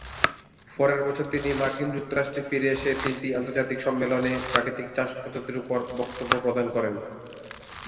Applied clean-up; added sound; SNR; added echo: none; Domestic sounds, home sounds; 8 dB; reverberation time 2.1 s.